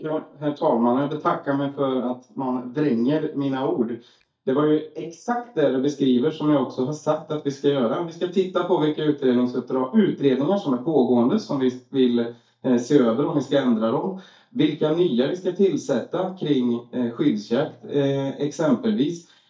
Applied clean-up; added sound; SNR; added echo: neural mask model DeepFilterNet 3.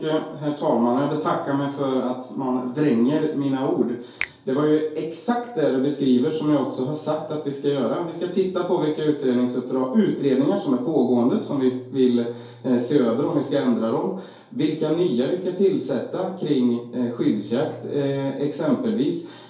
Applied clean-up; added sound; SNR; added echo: none; Finger snapping; 18 dB; reverberation time 2.4 s.